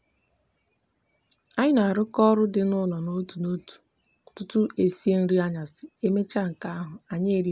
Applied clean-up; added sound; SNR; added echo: none; none; none; none.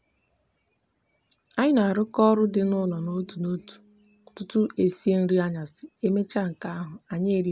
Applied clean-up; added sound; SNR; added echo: none; Piano; 19 dB; none.